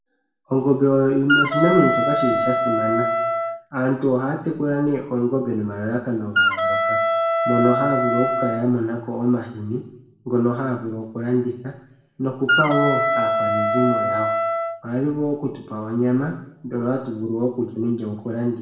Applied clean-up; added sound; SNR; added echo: none; Wind instrument, woodwind instrument; -1 dB; reverberation time 0.7 s.